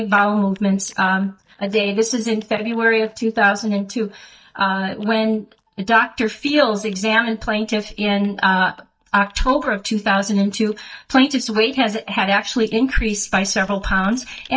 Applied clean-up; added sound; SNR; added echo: neural mask model DeepFilterNet 3.